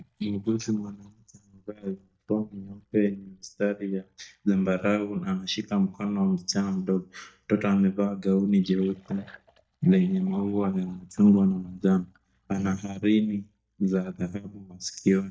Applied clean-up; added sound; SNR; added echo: neural mask model DeepFilterNet 3.